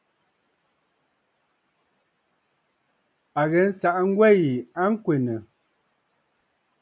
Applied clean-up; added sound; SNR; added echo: none; none; none; none.